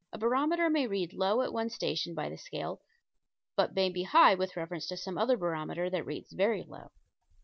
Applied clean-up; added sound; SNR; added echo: none; none; none; none.